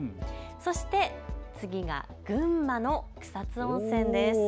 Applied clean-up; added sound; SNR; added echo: none; none; none; none.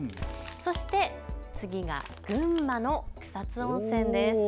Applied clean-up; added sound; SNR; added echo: none; Crushing + Thump, thud; 17 dB; none.